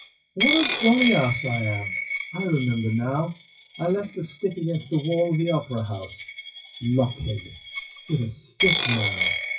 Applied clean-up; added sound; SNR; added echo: classical method WPE with log-MMSE.